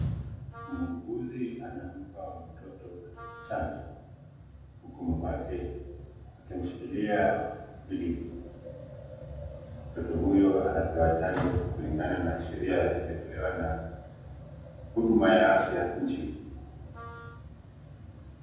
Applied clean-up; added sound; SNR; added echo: none; Wind instrument, woodwind instrument; 19 dB; reverberation time 1.2 s.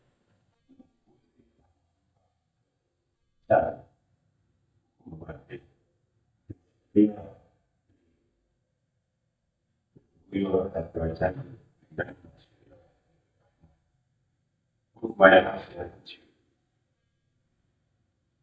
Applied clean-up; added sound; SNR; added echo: neural mask model DeepFilterNet 3.